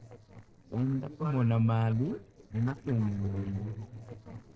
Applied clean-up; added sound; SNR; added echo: neural separator model SepFormer DNS4.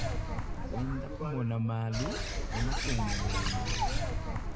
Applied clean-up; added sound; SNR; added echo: none; Bird; -3 dB; none.